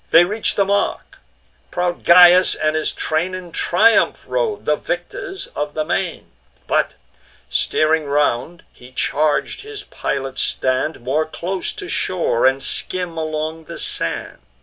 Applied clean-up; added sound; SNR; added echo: none; none; none; none.